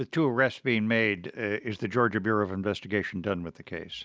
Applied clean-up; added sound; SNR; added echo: none; none; none; none.